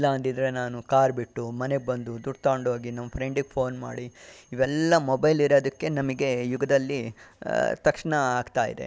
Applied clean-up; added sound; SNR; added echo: none; none; none; none.